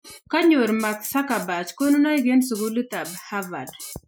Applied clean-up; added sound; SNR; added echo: classical method Wiener filter.